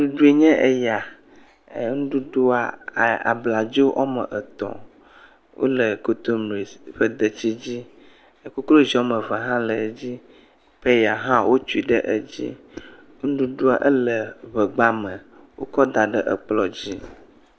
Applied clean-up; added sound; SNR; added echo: none; none; none; none.